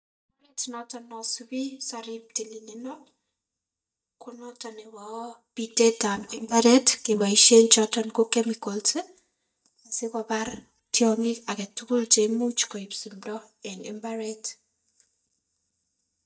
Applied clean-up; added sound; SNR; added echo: neural mask model DeepFilterNet 3.